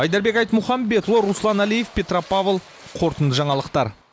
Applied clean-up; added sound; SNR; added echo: none; none; none; none.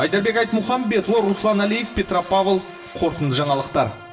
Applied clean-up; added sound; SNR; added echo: none; Bowed string instrument; 20 dB; reverberation time 0.7 s.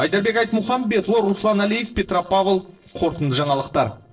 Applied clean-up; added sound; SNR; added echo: neural separator model SepFormer DNS4.